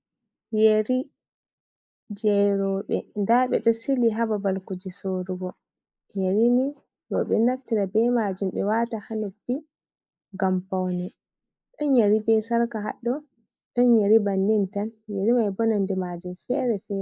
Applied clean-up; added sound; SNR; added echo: neural mask model Resemble Enhance denoiser.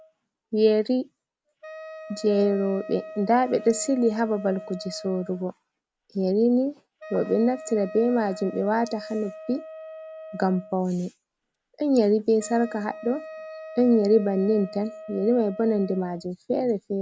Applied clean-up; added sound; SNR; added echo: none; Wind instrument, woodwind instrument; 17 dB; none.